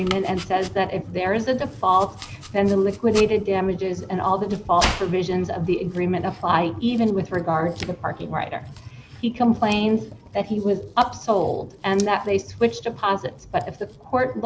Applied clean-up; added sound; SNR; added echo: none; Domestic sounds, home sounds; 15 dB; none.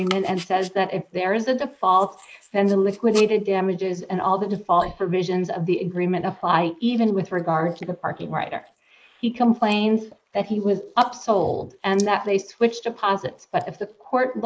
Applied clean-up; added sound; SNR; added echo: neural mask model Resemble Enhance denoiser.